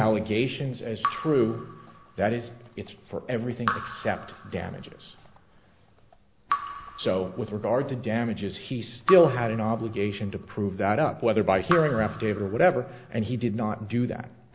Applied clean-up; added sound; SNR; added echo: none; Raindrop / Drip; 11 dB; none.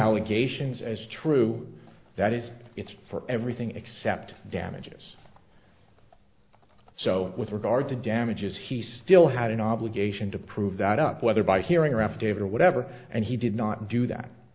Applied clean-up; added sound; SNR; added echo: none; none; none; none.